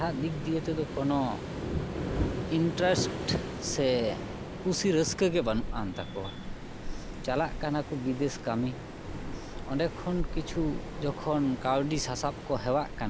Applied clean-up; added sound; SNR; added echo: none; Waves, surf; 5 dB; none.